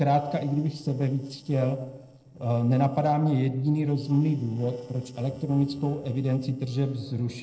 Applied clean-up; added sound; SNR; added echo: neural separator model SepFormer DNS4.